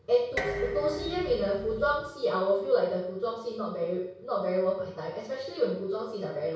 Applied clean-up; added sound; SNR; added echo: none; Dishes, pots, and pans; 8 dB; reverberation time 0.6 s.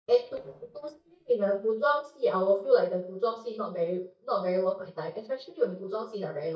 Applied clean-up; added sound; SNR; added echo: neural mask model DeepFilterNet 3.